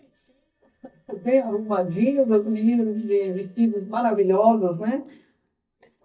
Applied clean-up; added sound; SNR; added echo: neural mask model DeepFilterNet 3.